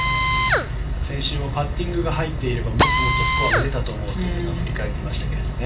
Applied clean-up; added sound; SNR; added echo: none; Drill; 2 dB; reverberation time 0.3 s.